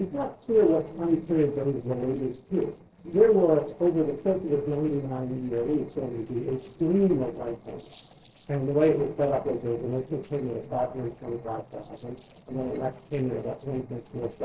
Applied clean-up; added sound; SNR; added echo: neural separator model SepFormer DNS4.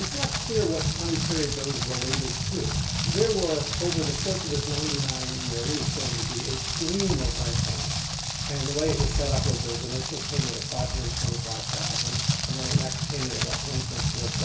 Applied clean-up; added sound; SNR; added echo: none; Rain; -4 dB; reverberation time 0.3 s.